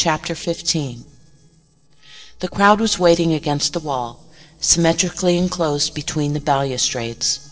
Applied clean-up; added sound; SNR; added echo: neural separator model SepFormer DNS4.